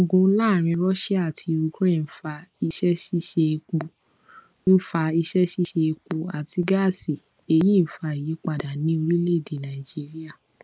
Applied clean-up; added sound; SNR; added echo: none; none; none; none.